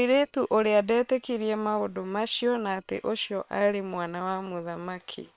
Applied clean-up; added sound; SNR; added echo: neural separator model SepFormer WHAM!.